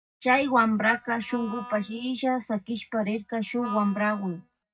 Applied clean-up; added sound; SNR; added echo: neural mask model DeepFilterNet 3.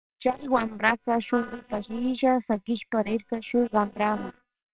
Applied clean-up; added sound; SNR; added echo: neural separator model SepFormer WHAMR!.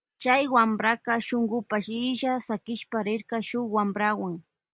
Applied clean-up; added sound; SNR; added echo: none; none; none; none.